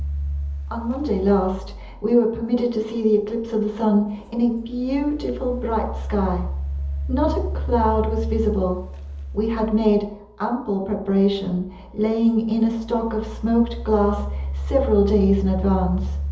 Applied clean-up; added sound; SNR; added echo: none; Engine; 7 dB; reverberation time 0.7 s.